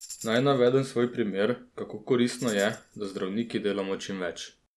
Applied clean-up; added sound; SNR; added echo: none; Tambourine; 16 dB; none.